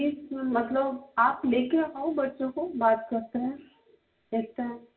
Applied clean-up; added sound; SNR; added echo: none; none; none; reverberation time 0.1 s.